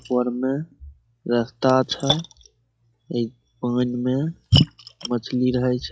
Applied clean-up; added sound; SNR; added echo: classical method log-MMSE.